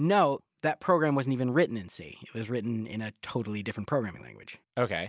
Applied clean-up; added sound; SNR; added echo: none; none; none; none.